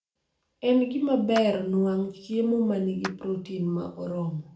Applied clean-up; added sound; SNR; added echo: none; Clapping; 18 dB; reverberation time 0.4 s.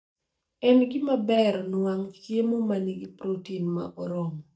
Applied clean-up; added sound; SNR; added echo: neural mask model DeepFilterNet 3.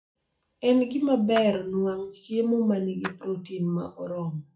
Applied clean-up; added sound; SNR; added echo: classical method WPE with log-MMSE.